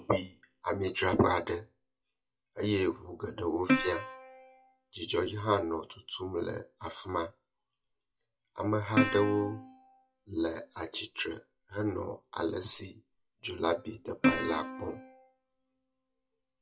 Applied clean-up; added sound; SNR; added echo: classical method WPE with log-MMSE.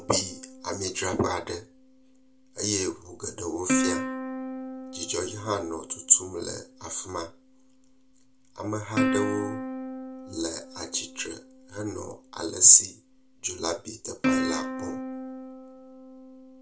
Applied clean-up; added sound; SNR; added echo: none; Plucked string instrument; 6 dB; reverberation time 0.2 s.